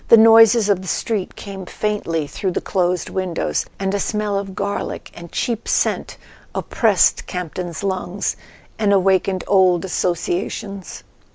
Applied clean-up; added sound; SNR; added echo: none; none; none; none.